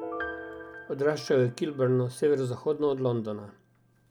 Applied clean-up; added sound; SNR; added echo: none; Piano; 14 dB; none.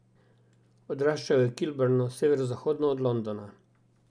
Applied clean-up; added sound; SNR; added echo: none; none; none; none.